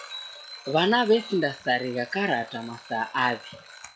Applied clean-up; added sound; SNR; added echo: classical method log-MMSE.